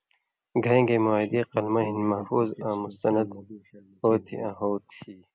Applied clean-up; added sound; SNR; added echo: none; none; none; none.